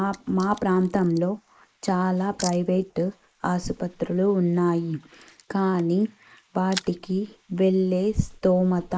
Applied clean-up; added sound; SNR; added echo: neural mask model Resemble Enhance denoiser.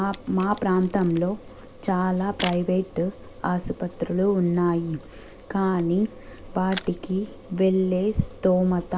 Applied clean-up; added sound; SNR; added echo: none; Camera; 18 dB; none.